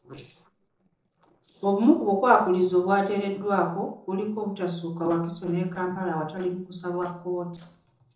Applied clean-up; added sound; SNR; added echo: neural separator model SepFormer DNS4.